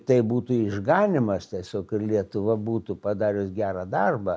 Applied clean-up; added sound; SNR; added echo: none; none; none; none.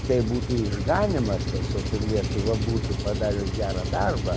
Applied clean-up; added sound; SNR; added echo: none; Engine; 0 dB; none.